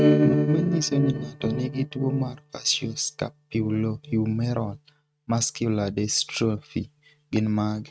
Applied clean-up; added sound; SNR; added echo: neural mask model RNNoise.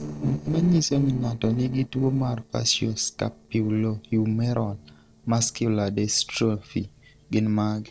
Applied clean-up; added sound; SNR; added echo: neural separator model SepFormer DNS4.